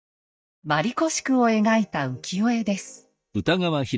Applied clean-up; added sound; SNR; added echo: neural mask model DeepFilterNet 3.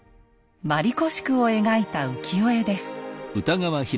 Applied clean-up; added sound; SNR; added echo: none; none; none; none.